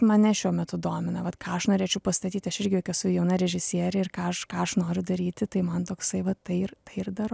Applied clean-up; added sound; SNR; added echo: none; none; none; none.